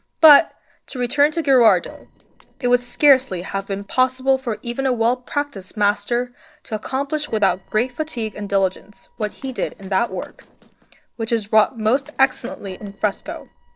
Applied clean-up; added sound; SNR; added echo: neural separator model SepFormer DNS4.